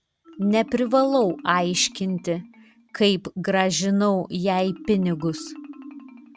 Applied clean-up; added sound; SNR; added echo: none; Marimba, xylophone; 19 dB; none.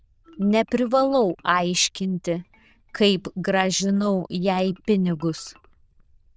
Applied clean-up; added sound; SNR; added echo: neural diffusion model UNIVERSE++.